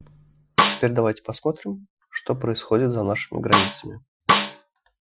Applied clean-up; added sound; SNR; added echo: classical method Wiener filter.